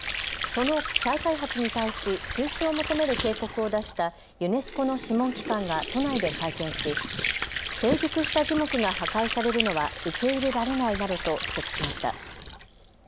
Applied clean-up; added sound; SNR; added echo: none; Sink (filling or washing) / Water; 5 dB; none.